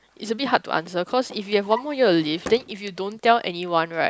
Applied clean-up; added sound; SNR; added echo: none; Drawer open or close; 19 dB; none.